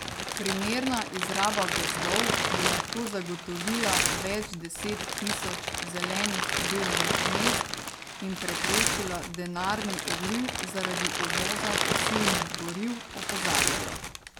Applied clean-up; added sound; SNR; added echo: none; Crumpling, crinkling; -4 dB; none.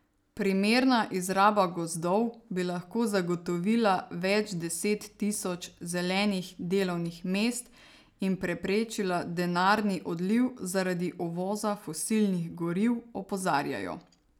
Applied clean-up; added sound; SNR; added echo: none; none; none; none.